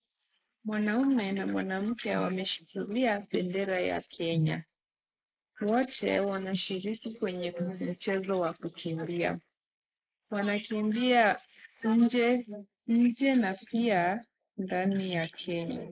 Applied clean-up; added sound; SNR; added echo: neural mask model Resemble Enhance denoiser.